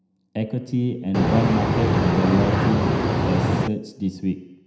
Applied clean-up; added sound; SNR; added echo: none; Boat, Water vehicle; -4 dB; reverberation time 0.9 s.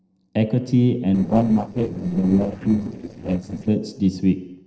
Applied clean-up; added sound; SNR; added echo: neural separator model SepFormer DNS4.